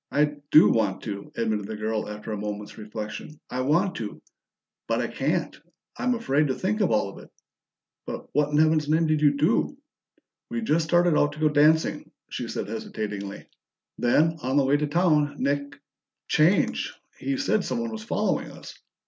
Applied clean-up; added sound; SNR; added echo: none; none; none; none.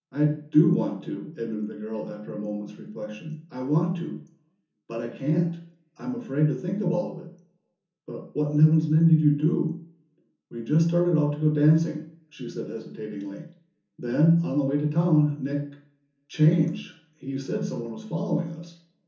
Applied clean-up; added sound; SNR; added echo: none; none; none; reverberation time 0.7 s.